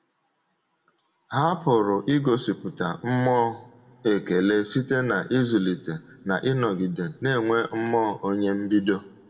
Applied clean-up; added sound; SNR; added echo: none; none; none; reverberation time 1.5 s.